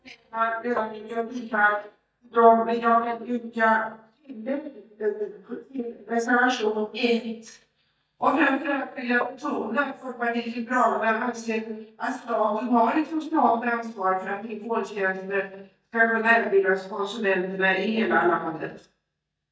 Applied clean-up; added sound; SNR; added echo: neural mask model DeepFilterNet 3.